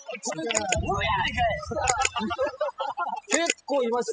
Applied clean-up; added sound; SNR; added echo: classical method spectral subtraction.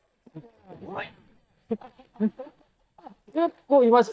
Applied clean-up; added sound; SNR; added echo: neural mask model DeepFilterNet 3.